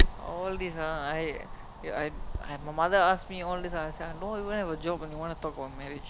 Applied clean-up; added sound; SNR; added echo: none; Wind; 1 dB; none.